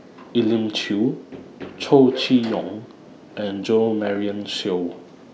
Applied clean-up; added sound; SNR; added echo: none; none; none; none.